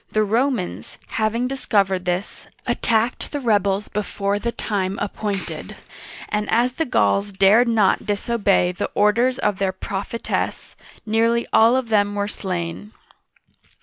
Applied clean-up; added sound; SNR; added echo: none; Clapping; 15 dB; none.